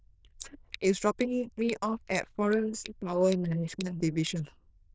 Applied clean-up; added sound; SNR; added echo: neural diffusion model UNIVERSE++.